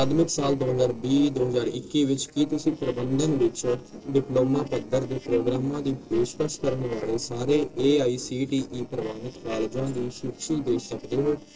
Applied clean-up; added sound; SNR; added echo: neural separator model SepFormer DNS4.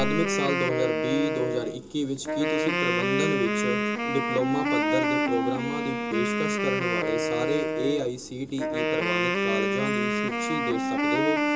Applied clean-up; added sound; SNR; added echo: none; Wind instrument, woodwind instrument; -3 dB; reverberation time 0.2 s.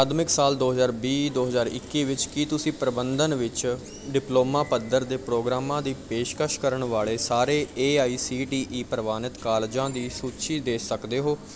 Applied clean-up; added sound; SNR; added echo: none; none; none; none.